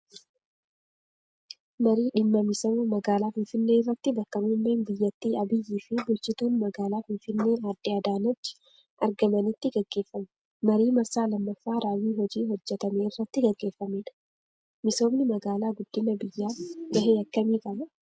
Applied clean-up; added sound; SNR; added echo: none; none; none; none.